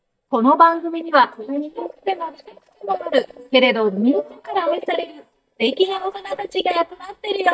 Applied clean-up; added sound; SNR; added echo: neural mask model DeepFilterNet 3.